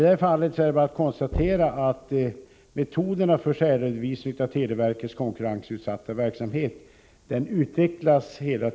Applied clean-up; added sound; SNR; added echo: none; Knock / Wood; 13 dB; none.